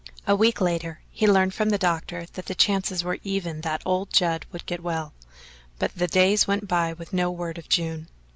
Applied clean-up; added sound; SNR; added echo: none; none; none; none.